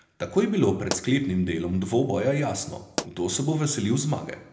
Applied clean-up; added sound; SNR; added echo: none; Explosion; 14 dB; reverberation time 0.7 s.